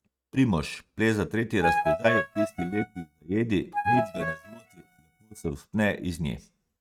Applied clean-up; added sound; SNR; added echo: neural mask model RNNoise.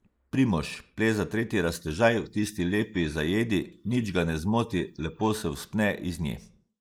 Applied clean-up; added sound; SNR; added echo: neural mask model Resemble Enhance denoiser.